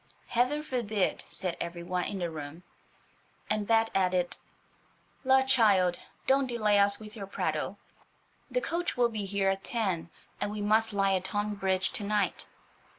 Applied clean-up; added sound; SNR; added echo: none; none; none; none.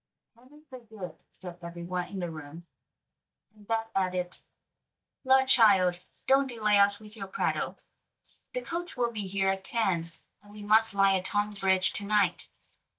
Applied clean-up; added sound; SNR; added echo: neural mask model DeepFilterNet 3.